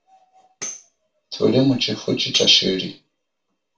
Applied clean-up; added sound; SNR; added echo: none; Tambourine; 16 dB; reverberation time 0.2 s.